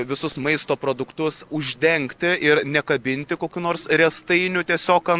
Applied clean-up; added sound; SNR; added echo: neural separator model SepFormer DNS4.